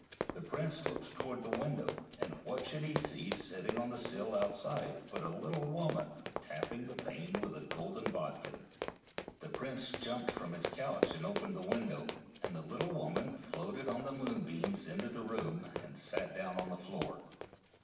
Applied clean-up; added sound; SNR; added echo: none; Run; 3 dB; reverberation time 1.0 s.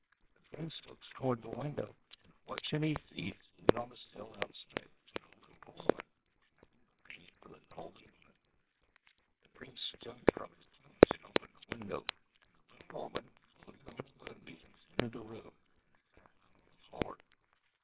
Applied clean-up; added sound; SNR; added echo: neural separator model SepFormer WHAMR!.